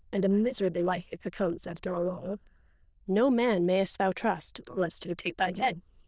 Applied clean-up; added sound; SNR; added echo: neural diffusion model UNIVERSE++.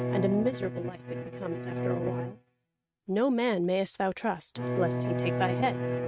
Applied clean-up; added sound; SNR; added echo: neural mask model RNNoise.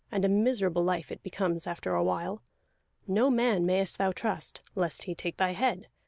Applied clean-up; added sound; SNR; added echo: none; none; none; none.